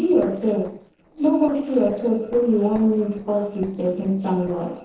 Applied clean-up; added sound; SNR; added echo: neural separator model SepFormer DNS4.